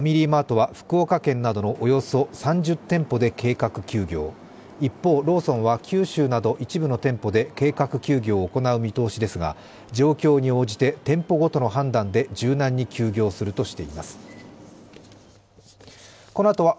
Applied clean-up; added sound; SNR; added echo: none; none; none; none.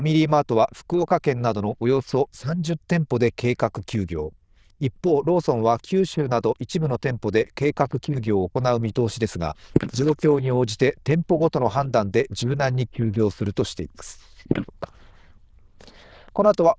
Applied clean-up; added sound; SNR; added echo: neural diffusion model UNIVERSE++.